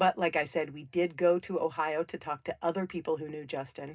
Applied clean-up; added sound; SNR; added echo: none; none; none; reverberation time 0.2 s.